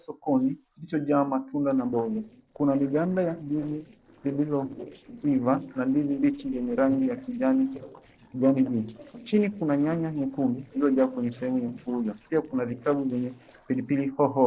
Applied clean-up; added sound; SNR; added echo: neural separator model SepFormer DNS4.